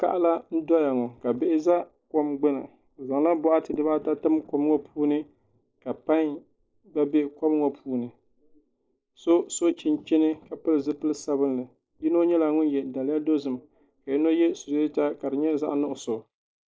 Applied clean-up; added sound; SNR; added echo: neural mask model Resemble Enhance denoiser.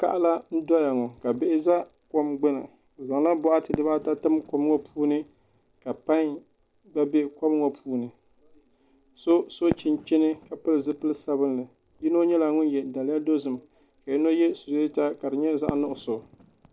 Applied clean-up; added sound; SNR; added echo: none; Fireworks; 18 dB; none.